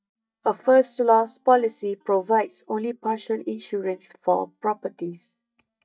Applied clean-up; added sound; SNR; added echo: neural mask model DeepFilterNet 3.